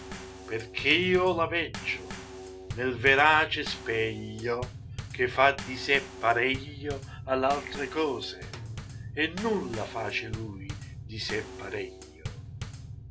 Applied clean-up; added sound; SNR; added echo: none; Bass drum / Snare drum / Drum kit; 11 dB; none.